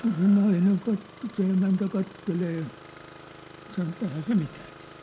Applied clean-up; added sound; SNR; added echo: none; Engine starting; 20 dB; none.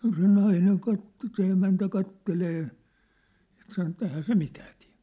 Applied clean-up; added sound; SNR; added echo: none; none; none; none.